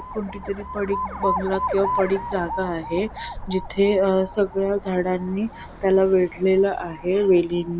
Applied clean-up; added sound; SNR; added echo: none; Alarm; 9 dB; none.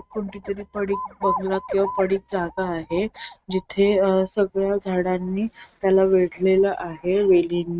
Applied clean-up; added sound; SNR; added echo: neural mask model RNNoise.